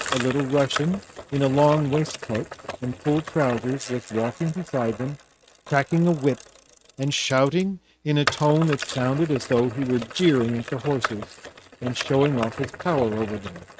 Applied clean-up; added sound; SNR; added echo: neural mask model RNNoise.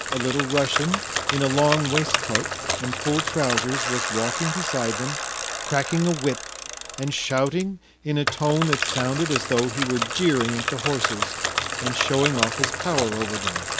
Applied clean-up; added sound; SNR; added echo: none; Bicycle; 2 dB; none.